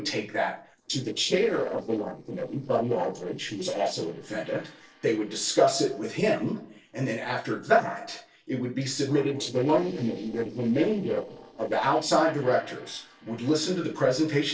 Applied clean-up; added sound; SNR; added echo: neural separator model SepFormer DNS4.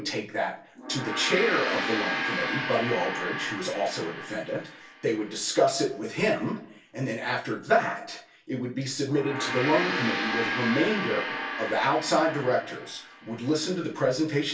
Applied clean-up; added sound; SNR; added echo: none; Gong; 6 dB; reverberation time 0.2 s.